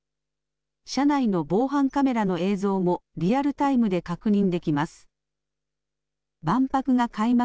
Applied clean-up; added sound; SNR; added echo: none; none; none; none.